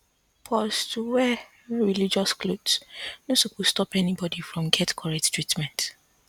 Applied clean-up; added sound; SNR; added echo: none; none; none; none.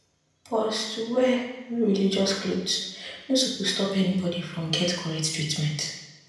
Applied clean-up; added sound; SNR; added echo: none; none; none; reverberation time 0.9 s.